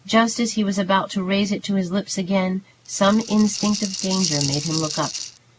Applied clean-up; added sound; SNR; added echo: none; Rattle (instrument); 7 dB; none.